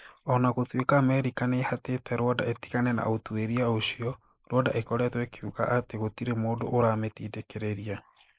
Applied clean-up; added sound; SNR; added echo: neural mask model Resemble Enhance denoiser.